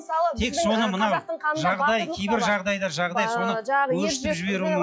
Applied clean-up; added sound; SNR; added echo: classical method log-MMSE.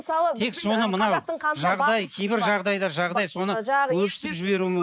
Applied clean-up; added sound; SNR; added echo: neural mask model Resemble Enhance denoiser.